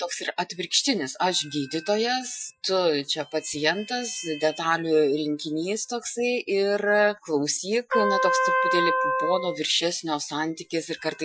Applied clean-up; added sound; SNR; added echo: classical method Wiener filter.